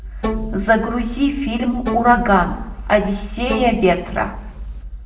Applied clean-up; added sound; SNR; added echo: neural separator model SepFormer DNS4.